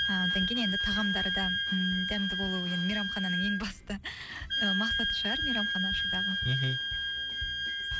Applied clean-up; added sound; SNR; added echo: none; Wind instrument, woodwind instrument; -2 dB; none.